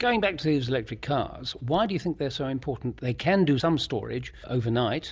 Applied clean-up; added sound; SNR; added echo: none; none; none; none.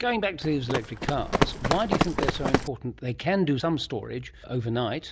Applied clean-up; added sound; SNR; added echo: none; Run; -1 dB; none.